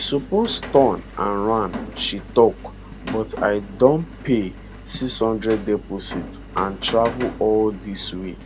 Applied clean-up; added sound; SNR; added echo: none; Rain; 13 dB; none.